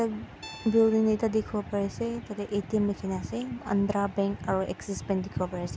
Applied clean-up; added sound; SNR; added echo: none; Guitar; 19 dB; none.